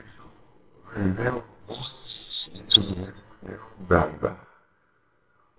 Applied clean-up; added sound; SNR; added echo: neural separator model SepFormer WHAMR!.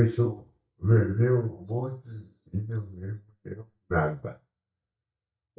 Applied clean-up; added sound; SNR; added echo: neural mask model DeepFilterNet 3.